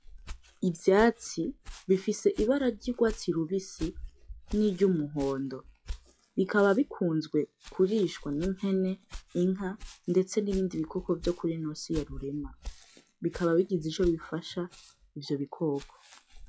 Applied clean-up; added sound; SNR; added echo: classical method log-MMSE.